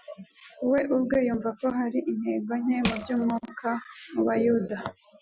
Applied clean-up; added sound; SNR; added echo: classical method Wiener filter.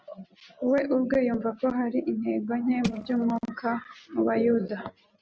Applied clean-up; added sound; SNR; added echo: neural mask model RNNoise.